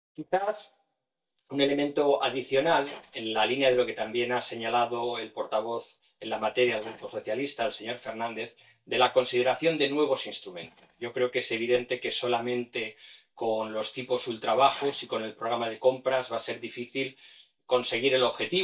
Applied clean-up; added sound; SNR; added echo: neural mask model DeepFilterNet 3.